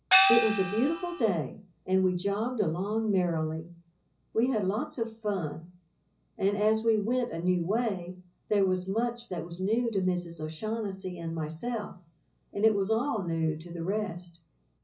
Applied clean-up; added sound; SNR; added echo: none; Gong; -3 dB; reverberation time 0.5 s.